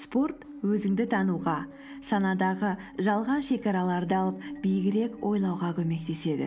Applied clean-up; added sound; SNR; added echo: none; Musical instrument; 15 dB; none.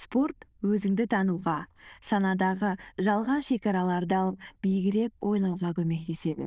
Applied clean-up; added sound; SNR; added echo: neural diffusion model UNIVERSE++.